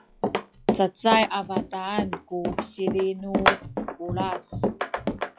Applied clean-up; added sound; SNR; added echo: classical method log-MMSE.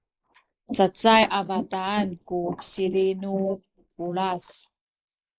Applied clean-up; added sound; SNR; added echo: neural mask model Resemble Enhance denoiser.